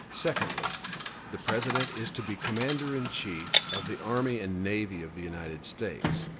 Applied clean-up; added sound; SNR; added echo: none; Coin (dropping) / Chatter + Shatter; 0 dB; none.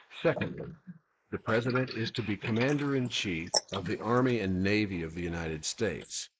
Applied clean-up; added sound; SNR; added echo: neural mask model Resemble Enhance denoiser.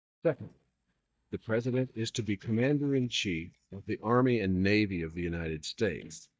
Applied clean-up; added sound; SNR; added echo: neural mask model DeepFilterNet 3.